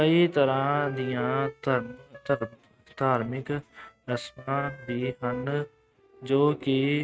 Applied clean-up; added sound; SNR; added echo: neural mask model RNNoise.